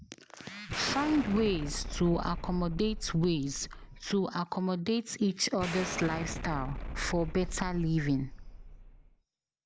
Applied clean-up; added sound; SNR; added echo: none; Explosion; 7 dB; none.